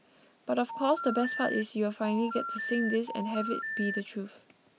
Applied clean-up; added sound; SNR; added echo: none; Telephone; 5 dB; none.